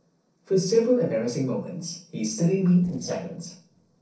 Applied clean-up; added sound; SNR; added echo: neural separator model SepFormer DNS4.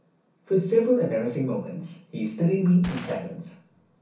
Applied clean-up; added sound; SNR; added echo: none; Gunshot, gunfire; 16 dB; reverberation time 0.6 s.